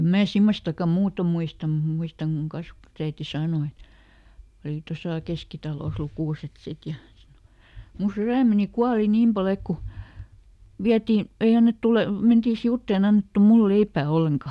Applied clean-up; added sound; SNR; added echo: none; none; none; none.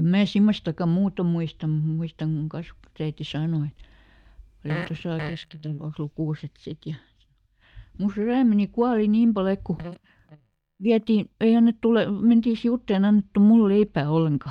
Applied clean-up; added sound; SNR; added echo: neural mask model DeepFilterNet 3.